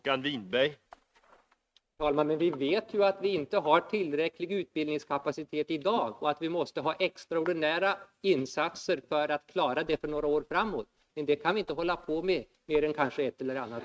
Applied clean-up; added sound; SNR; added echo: neural mask model RNNoise.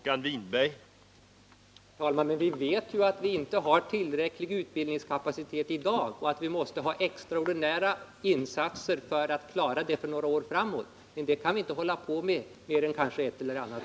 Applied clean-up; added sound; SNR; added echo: none; none; none; none.